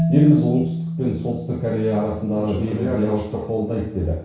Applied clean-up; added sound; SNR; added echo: none; Marimba, xylophone; 6 dB; reverberation time 0.6 s.